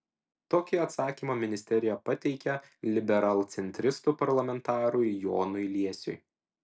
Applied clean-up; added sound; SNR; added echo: none; none; none; none.